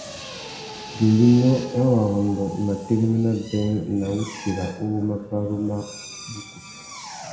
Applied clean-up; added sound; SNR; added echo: none; Drill; 16 dB; reverberation time 0.8 s.